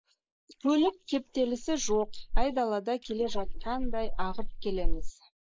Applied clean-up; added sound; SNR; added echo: neural mask model Resemble Enhance denoiser.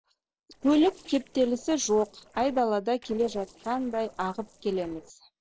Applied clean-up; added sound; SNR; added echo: neural separator model SepFormer DNS4.